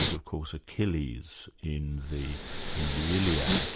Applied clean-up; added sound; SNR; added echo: none; Respiratory sounds; 1 dB; none.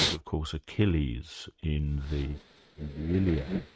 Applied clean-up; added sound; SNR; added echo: neural mask model RNNoise.